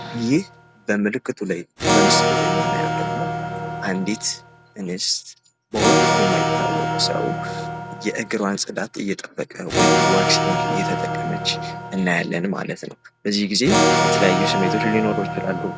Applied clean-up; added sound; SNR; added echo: none; Electric guitar / Acoustic guitar; -2 dB; none.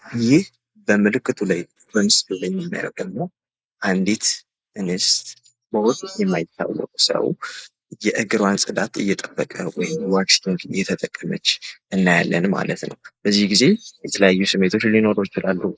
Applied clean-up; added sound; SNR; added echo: neural mask model Resemble Enhance denoiser.